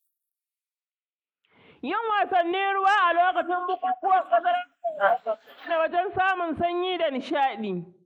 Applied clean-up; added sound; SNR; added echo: neural mask model Resemble Enhance denoiser.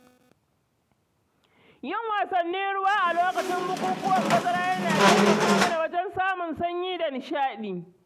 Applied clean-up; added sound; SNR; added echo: none; Squeak; -3 dB; none.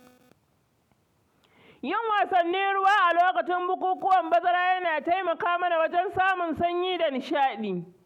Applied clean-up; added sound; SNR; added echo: none; none; none; none.